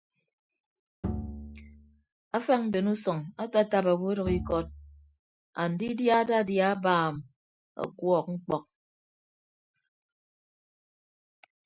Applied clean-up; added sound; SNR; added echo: classical method Wiener filter.